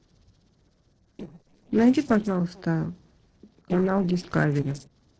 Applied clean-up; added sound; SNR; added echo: neural separator model SepFormer DNS4.